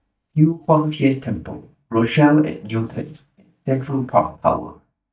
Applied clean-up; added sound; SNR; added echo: neural mask model DeepFilterNet 3.